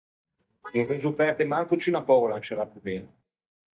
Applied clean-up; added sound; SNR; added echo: neural mask model DeepFilterNet 3.